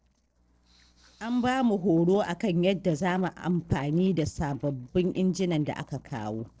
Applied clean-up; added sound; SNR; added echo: neural separator model SepFormer DNS4.